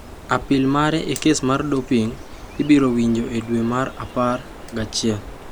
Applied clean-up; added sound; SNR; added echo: none; Bird; 15 dB; none.